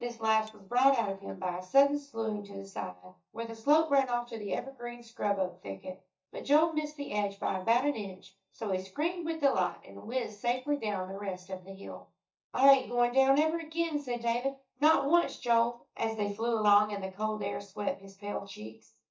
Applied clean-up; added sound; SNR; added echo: neural mask model DeepFilterNet 3.